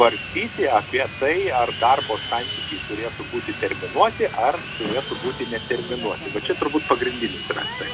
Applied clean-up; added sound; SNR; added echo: none; Sawing; 8 dB; none.